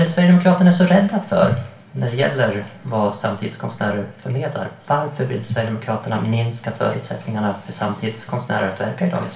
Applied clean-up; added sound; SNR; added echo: none; none; none; reverberation time 0.3 s.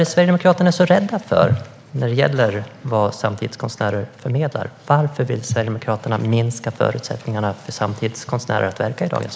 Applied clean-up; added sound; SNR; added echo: none; none; none; none.